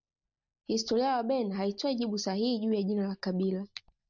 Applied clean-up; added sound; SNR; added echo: neural mask model DeepFilterNet 3.